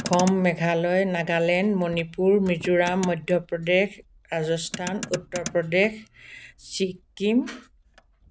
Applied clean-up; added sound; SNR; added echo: none; Motor vehicle (road); 16 dB; none.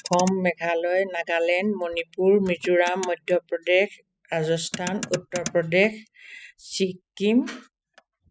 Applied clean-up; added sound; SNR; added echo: classical method spectral subtraction.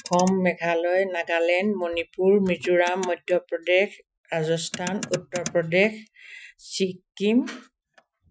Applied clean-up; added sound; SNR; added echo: classical method Wiener filter.